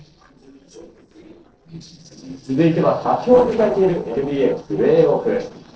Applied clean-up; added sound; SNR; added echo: neural separator model SepFormer DNS4.